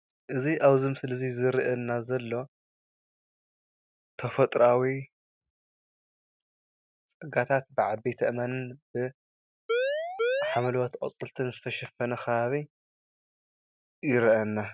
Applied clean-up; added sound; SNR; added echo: neural mask model RNNoise.